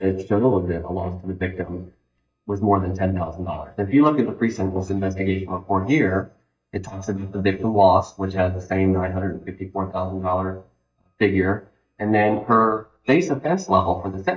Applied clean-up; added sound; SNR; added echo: neural mask model DeepFilterNet 3.